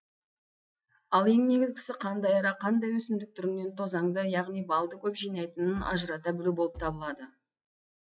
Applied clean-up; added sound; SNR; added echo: classical method log-MMSE.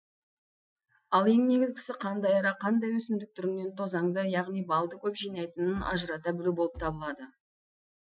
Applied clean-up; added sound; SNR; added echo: classical method Wiener filter.